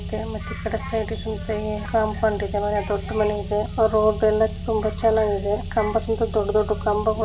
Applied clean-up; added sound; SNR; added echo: none; Car; 8 dB; reverberation time 0.4 s.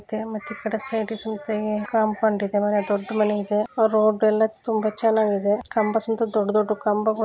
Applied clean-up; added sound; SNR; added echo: none; none; none; none.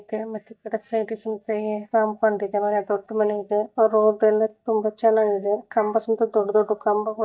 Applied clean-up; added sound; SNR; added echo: neural mask model DeepFilterNet 3.